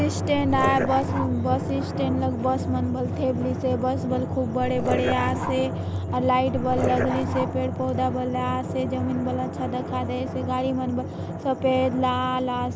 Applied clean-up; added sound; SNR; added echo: none; Drum + Dog; 3 dB; none.